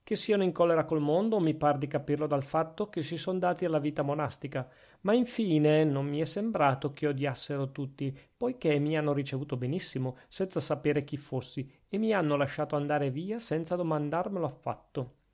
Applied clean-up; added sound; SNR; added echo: none; none; none; none.